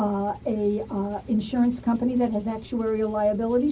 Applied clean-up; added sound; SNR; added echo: none; Engine; 20 dB; reverberation time 0.4 s.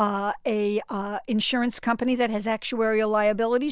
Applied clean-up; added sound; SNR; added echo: none; none; none; none.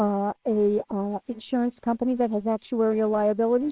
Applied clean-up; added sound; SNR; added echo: neural separator model SepFormer WHAMR!.